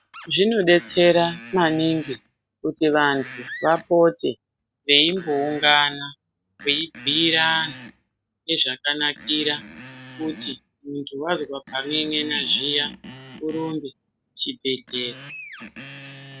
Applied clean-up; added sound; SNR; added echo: none; Screech; 18 dB; none.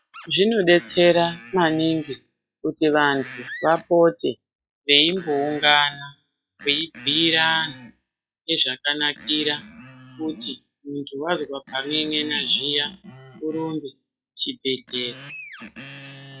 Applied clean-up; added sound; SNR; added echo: classical method log-MMSE.